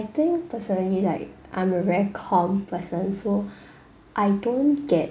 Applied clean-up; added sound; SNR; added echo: none; none; none; none.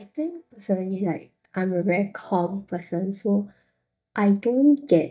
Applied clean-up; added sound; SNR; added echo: neural mask model DeepFilterNet 3.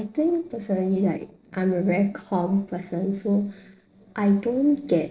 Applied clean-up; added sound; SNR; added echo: neural separator model SepFormer DNS4.